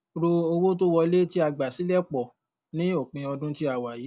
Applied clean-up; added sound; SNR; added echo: none; none; none; none.